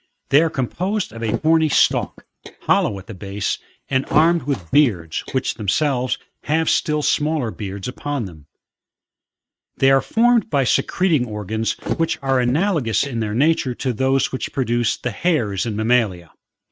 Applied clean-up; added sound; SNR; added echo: neural mask model RNNoise.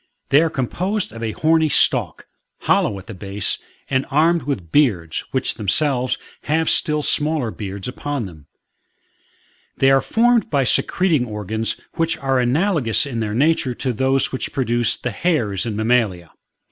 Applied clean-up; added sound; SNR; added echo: none; none; none; none.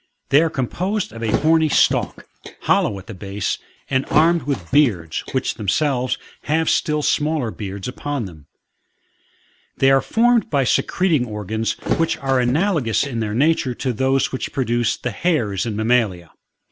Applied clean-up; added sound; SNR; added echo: none; Thump, thud; 10 dB; none.